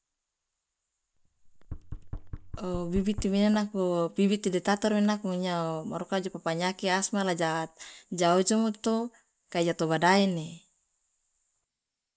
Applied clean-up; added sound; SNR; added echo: none; Knock; 11 dB; none.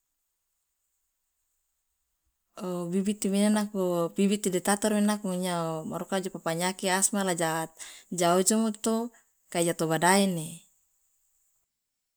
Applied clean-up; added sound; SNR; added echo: none; none; none; none.